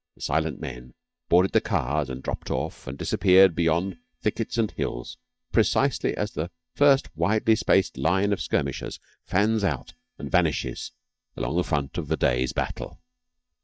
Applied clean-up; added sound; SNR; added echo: neural mask model DeepFilterNet 3.